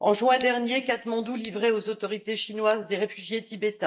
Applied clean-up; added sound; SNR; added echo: neural mask model DeepFilterNet 3.